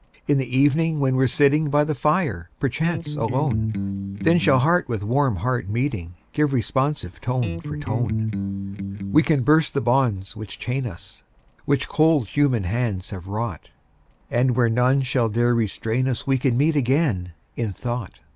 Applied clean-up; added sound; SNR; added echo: none; Electric guitar; 5 dB; none.